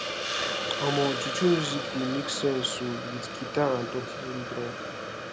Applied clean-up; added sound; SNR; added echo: none; Hiss; 3 dB; none.